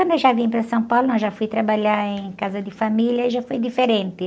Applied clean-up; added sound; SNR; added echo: none; none; none; none.